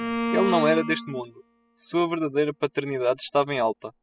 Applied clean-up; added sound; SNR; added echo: classical method spectral subtraction.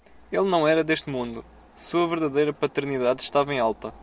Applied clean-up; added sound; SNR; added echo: none; none; none; none.